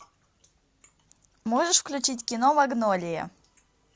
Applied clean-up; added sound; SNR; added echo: none; none; none; none.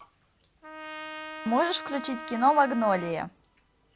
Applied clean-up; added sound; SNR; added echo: none; Trumpet; 13 dB; none.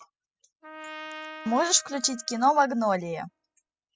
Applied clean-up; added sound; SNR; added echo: classical method spectral subtraction.